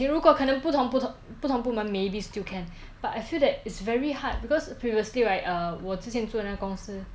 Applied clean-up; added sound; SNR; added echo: none; none; none; none.